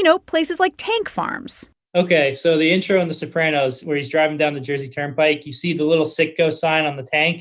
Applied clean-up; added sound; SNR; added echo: none; none; none; none.